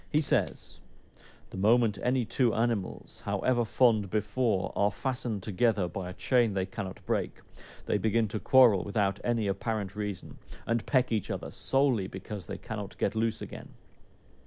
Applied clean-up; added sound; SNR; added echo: none; Fire; 18 dB; none.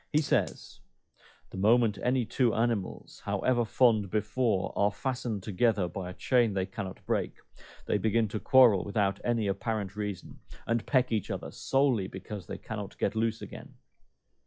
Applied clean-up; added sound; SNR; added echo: classical method log-MMSE.